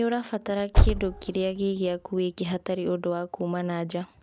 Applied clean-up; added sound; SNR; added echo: none; Car; -3 dB; none.